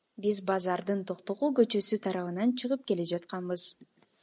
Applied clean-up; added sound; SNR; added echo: none; none; none; none.